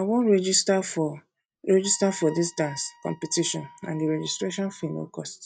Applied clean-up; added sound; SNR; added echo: neural mask model RNNoise.